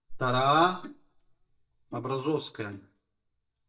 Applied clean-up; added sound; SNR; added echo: neural mask model DeepFilterNet 3.